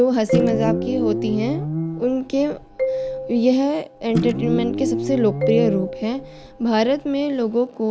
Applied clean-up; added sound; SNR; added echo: none; Guitar + Marimba, xylophone; 4 dB; none.